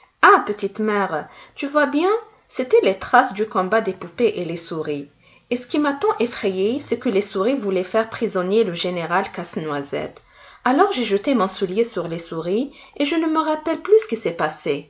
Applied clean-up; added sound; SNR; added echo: none; none; none; none.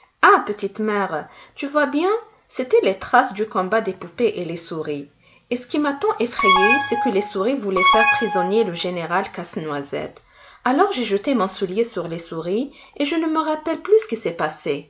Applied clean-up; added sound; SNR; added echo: none; Alarm; -2 dB; none.